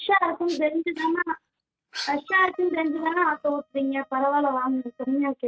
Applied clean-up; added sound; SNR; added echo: neural mask model RNNoise.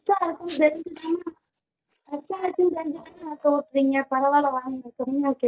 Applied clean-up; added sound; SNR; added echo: neural mask model DeepFilterNet 3.